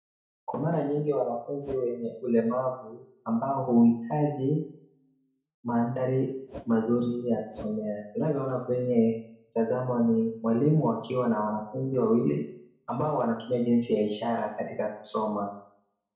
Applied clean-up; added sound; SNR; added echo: none; Whoosh, swoosh, swish; 17 dB; reverberation time 0.6 s.